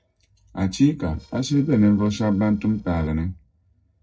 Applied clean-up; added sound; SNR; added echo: neural separator model SepFormer DNS4.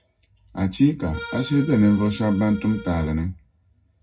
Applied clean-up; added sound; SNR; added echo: none; Accordion; 15 dB; reverberation time 0.4 s.